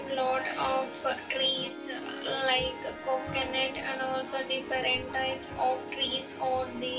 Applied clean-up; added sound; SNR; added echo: none; Harp; 11 dB; reverberation time 0.2 s.